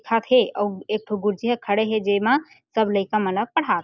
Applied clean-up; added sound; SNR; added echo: none; none; none; none.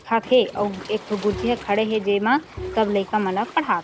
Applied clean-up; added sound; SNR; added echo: none; Bowed string instrument + Waves, surf; 15 dB; none.